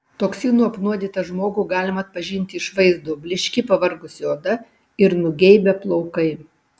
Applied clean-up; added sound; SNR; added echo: none; none; none; none.